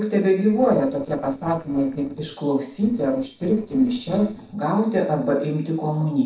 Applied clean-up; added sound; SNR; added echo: neural separator model SepFormer DNS4.